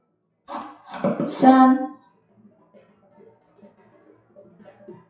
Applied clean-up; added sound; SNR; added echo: classical method WPE with log-MMSE.